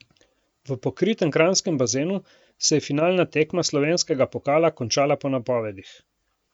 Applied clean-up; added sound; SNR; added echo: none; none; none; none.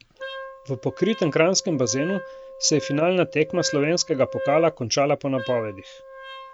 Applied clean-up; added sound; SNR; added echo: none; Wind instrument, woodwind instrument; 12 dB; none.